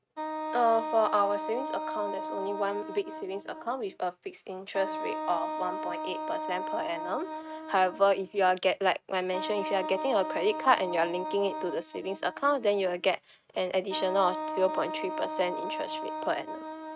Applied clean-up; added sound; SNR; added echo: neural mask model RNNoise.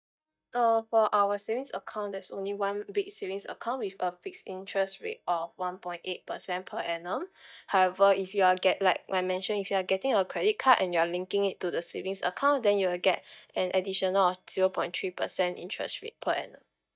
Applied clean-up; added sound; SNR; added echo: neural mask model DeepFilterNet 3.